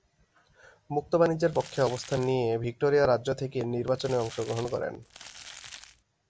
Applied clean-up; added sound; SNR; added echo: none; Crumpling, crinkling; 18 dB; none.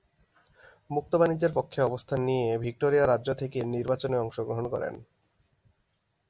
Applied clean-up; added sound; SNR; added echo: none; none; none; none.